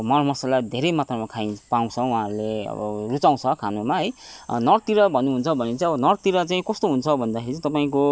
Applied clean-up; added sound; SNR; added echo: none; none; none; none.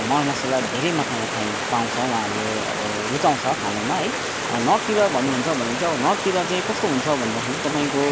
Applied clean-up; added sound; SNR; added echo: none; Stream; 2 dB; none.